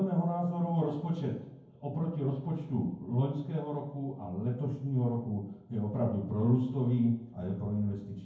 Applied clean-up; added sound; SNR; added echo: none; none; none; reverberation time 0.9 s.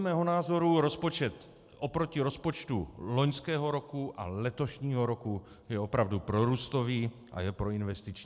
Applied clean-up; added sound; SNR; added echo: none; none; none; none.